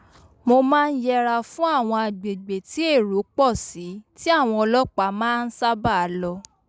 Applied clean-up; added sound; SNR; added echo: none; none; none; none.